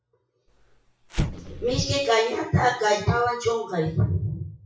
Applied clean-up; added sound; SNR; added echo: classical method WPE with log-MMSE.